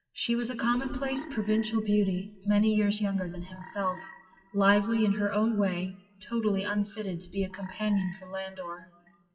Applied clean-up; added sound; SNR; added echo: classical method WPE with log-MMSE.